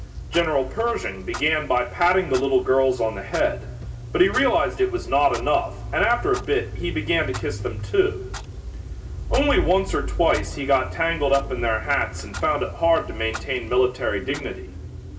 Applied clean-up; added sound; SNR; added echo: none; Clock; 9 dB; reverberation time 2.1 s.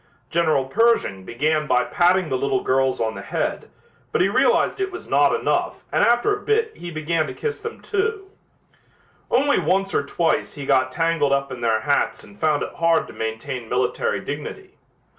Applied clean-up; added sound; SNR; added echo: none; none; none; none.